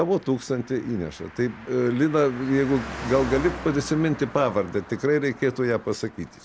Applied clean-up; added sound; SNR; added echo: none; Car passing by; 14 dB; none.